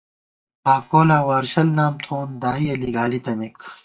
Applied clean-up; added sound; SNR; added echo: neural mask model DeepFilterNet 3.